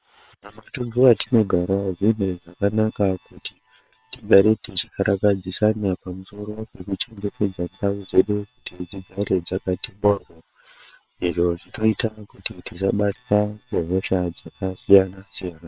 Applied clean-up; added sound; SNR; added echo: neural separator model SepFormer WHAM!.